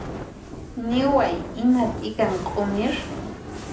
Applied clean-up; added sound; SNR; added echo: none; Fire; 9 dB; reverberation time 0.4 s.